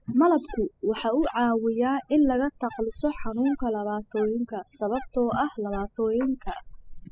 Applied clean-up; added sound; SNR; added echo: classical method spectral subtraction.